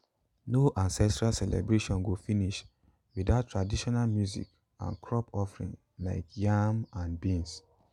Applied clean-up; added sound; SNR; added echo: none; none; none; none.